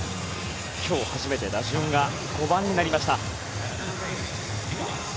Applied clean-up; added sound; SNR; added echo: none; none; none; none.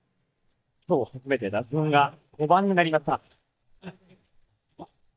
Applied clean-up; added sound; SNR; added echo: neural mask model DeepFilterNet 3.